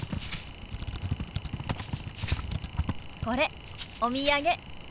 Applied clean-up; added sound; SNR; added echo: none; Typing + Rattle (instrument); -4 dB; none.